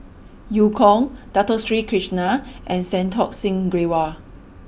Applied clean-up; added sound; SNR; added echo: none; none; none; none.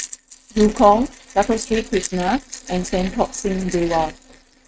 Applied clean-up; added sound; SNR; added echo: neural mask model RNNoise.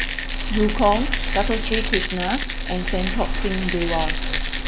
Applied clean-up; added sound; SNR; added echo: none; Rattle; -3 dB; none.